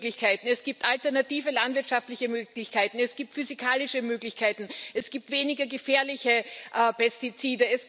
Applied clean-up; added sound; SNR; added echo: none; none; none; none.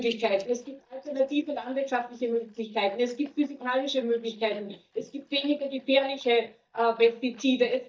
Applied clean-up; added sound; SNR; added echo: neural mask model DeepFilterNet 3.